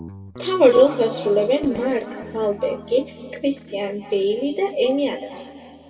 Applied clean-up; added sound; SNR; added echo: none; Guitar; 19 dB; reverberation time 2.5 s.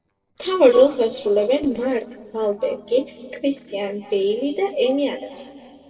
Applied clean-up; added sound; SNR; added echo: neural separator model SepFormer DNS4.